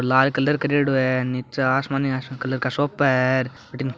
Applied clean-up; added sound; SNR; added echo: none; none; none; none.